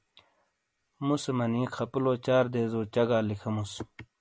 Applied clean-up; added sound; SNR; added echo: none; none; none; none.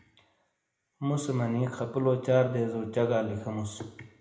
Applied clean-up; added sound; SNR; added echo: none; none; none; reverberation time 0.8 s.